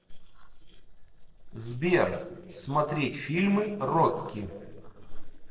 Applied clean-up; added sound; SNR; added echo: neural separator model SepFormer DNS4.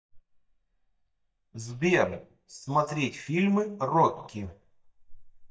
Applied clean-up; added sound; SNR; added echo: neural mask model DeepFilterNet 3.